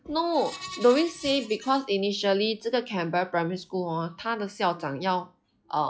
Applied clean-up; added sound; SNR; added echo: classical method log-MMSE.